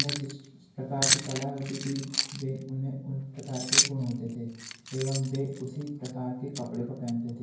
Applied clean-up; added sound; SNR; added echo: none; Keys jangling; 0 dB; reverberation time 0.9 s.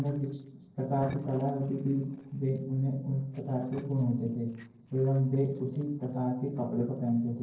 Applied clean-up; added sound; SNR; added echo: neural separator model SepFormer DNS4.